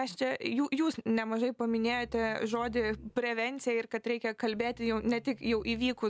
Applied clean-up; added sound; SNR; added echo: none; Growling; 20 dB; none.